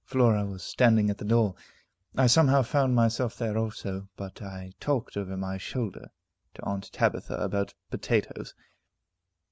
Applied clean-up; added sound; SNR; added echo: none; none; none; none.